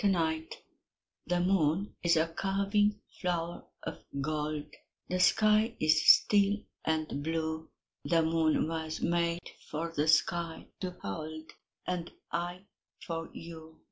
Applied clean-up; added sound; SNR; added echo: none; none; none; none.